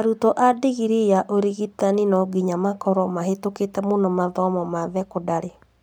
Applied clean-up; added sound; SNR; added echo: none; none; none; none.